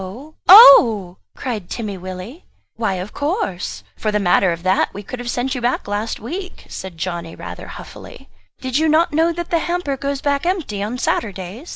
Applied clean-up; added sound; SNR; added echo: none; none; none; none.